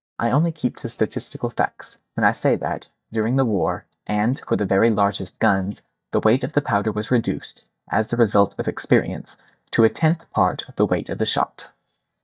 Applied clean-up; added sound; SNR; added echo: neural mask model DeepFilterNet 3.